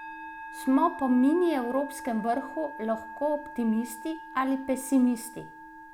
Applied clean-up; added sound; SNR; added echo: none; Musical instrument; 14 dB; none.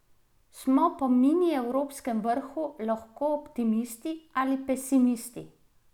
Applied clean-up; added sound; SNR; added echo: none; none; none; none.